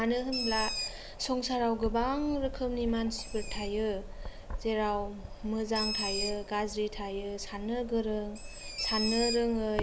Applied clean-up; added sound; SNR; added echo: none; Bird; 6 dB; none.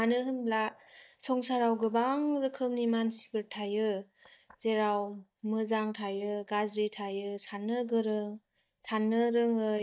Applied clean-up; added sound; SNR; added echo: neural mask model DeepFilterNet 3.